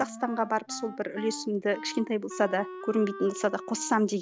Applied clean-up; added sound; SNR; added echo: none; Wind instrument, woodwind instrument; 13 dB; none.